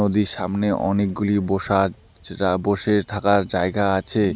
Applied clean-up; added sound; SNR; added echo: none; none; none; none.